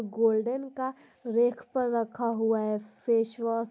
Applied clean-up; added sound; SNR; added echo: none; none; none; none.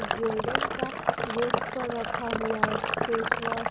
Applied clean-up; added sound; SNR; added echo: none; Sink (filling or washing); -4 dB; none.